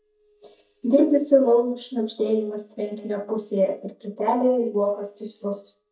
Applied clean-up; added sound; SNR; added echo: neural mask model DeepFilterNet 3.